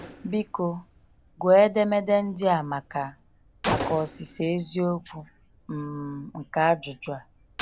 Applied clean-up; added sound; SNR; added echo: none; Gunshot, gunfire; 13 dB; none.